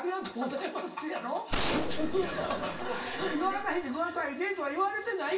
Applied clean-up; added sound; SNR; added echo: none; Gunshot, gunfire; 2 dB; reverberation time 0.3 s.